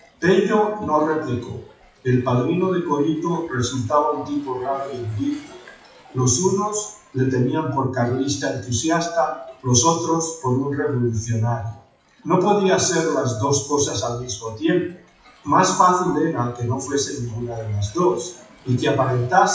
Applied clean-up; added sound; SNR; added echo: classical method WPE with log-MMSE.